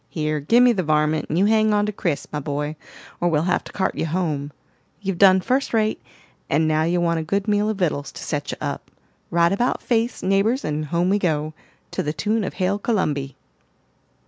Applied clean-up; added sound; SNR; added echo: none; none; none; none.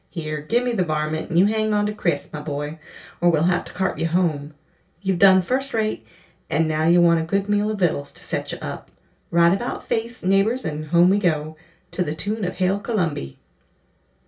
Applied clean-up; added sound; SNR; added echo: none; none; none; reverberation time 0.2 s.